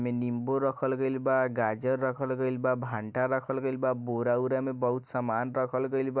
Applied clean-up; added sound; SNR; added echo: none; none; none; none.